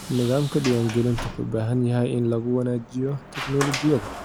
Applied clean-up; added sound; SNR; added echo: none; Sliding door; 12 dB; none.